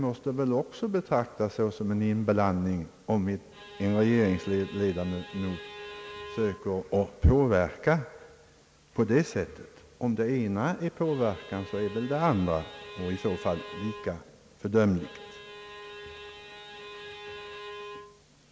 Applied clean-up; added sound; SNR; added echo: none; Bowed string instrument; 15 dB; none.